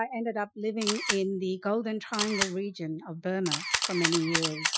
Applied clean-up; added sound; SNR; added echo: classical method Wiener filter.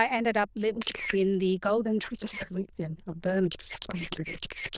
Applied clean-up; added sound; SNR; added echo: neural diffusion model UNIVERSE++.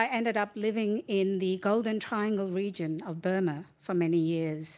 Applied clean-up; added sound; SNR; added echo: none; none; none; none.